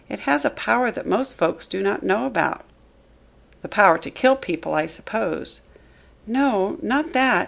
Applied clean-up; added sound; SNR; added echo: none; none; none; none.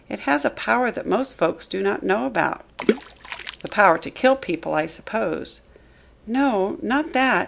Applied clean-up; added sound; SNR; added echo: none; Water / Splash, splatter; 8 dB; none.